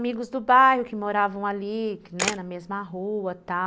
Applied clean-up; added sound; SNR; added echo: none; Camera; 10 dB; none.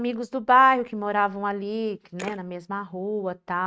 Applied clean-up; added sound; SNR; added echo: neural mask model RNNoise.